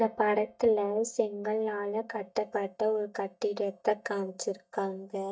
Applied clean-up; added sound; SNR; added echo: neural mask model DeepFilterNet 3.